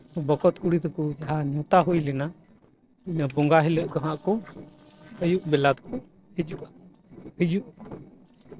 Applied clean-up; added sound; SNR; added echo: neural separator model SepFormer DNS4.